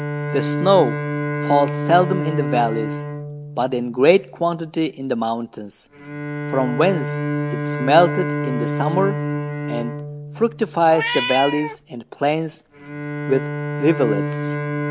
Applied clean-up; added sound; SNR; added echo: none; Meow + Bowed string instrument; 4 dB; none.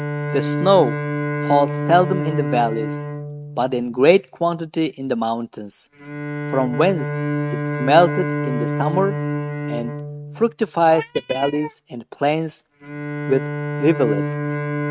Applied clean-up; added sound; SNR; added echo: neural mask model RNNoise.